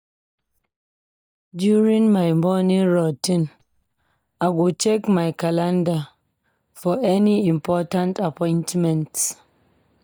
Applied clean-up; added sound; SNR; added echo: neural mask model DeepFilterNet 3.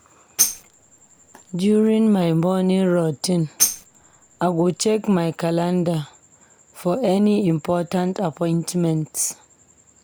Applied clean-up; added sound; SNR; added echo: none; Tambourine; 5 dB; none.